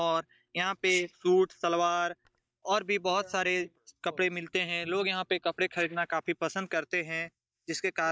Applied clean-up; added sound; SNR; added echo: neural mask model DeepFilterNet 3.